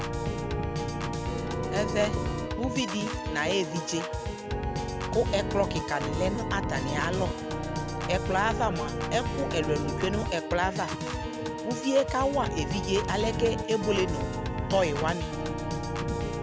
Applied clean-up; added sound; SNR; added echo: none; Organ + Piano / Organ; 1 dB; none.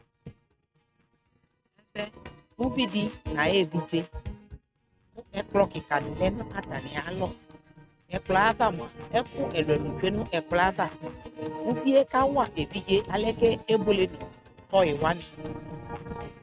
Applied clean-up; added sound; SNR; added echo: neural mask model RNNoise.